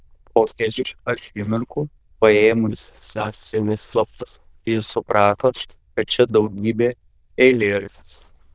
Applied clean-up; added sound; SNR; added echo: neural diffusion model UNIVERSE++.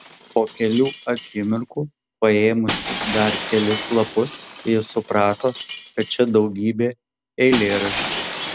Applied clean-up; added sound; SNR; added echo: none; Shatter; 6 dB; none.